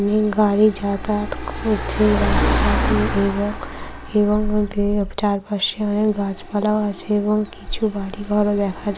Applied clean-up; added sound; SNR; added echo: none; Car; 5 dB; none.